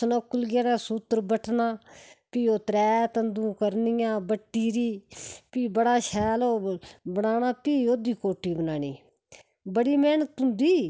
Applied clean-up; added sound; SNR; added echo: none; none; none; none.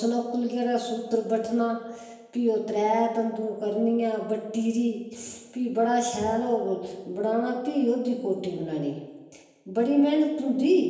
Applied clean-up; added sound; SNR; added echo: none; none; none; reverberation time 1.0 s.